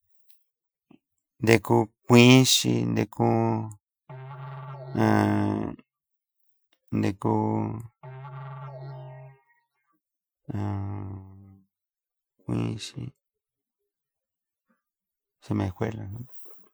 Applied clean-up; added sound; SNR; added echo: classical method Wiener filter.